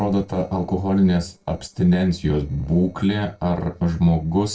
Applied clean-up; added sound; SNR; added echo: neural separator model SepFormer DNS4.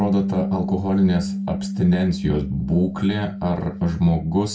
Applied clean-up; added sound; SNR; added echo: none; Bass guitar; 6 dB; reverberation time 0.2 s.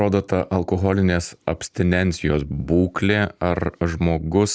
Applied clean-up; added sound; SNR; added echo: none; none; none; none.